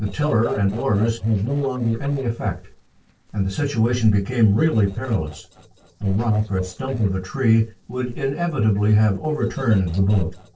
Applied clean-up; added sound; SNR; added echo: neural separator model SepFormer DNS4.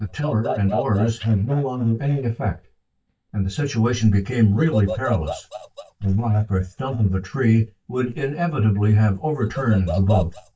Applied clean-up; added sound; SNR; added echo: neural mask model DeepFilterNet 3.